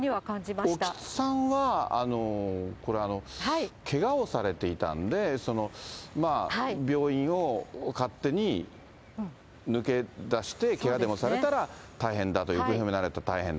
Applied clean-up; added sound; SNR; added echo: none; none; none; none.